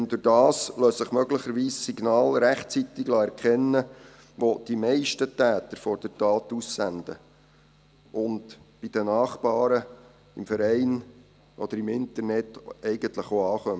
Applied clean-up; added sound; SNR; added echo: none; none; none; none.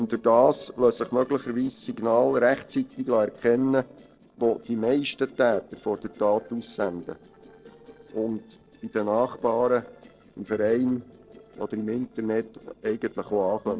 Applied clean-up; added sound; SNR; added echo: neural separator model SepFormer DNS4.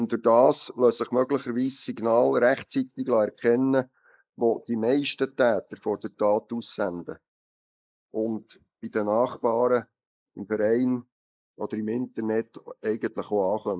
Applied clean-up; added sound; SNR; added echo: neural mask model Resemble Enhance denoiser.